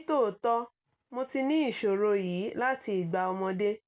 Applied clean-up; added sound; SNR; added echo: none; none; none; none.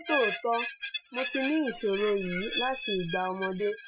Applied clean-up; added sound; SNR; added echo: classical method Wiener filter.